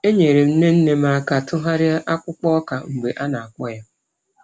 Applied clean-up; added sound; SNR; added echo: none; none; none; none.